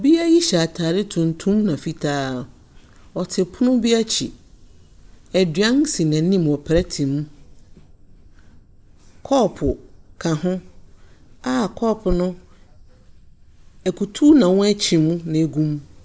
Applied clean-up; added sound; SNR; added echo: none; none; none; none.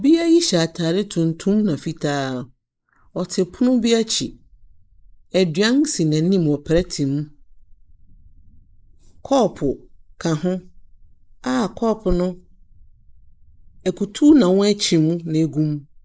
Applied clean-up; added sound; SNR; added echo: neural mask model Resemble Enhance denoiser.